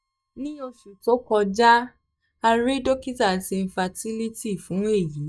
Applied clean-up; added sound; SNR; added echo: neural mask model DeepFilterNet 3.